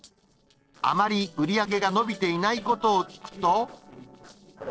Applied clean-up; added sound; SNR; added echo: neural separator model SepFormer DNS4.